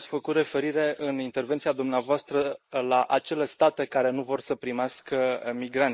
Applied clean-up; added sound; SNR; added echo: neural mask model Resemble Enhance denoiser.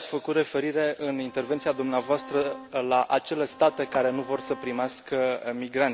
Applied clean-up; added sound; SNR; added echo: none; Bowed string instrument; 17 dB; none.